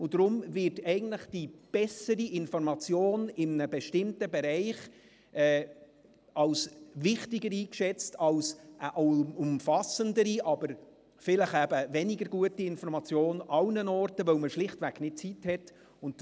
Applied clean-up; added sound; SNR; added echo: none; none; none; none.